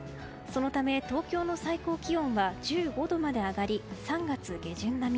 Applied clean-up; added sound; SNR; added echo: none; none; none; none.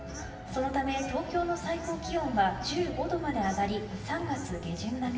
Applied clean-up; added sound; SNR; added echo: none; Bird / Fowl; 15 dB; reverberation time 1.2 s.